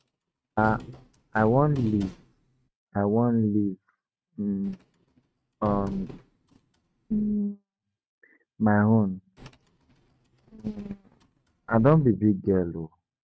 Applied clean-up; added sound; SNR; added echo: neural mask model RNNoise.